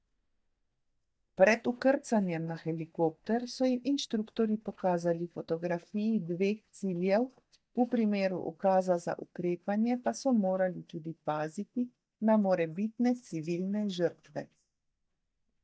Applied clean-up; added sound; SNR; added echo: neural mask model DeepFilterNet 3.